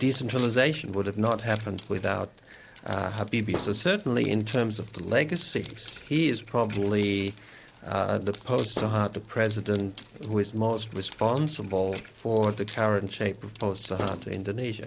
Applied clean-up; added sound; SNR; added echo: none; Wood + Thump, thud; 14 dB; none.